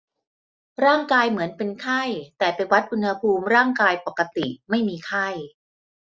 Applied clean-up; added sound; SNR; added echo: none; none; none; none.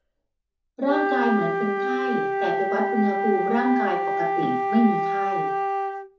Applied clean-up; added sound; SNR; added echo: none; Wind instrument, woodwind instrument; -1 dB; reverberation time 0.7 s.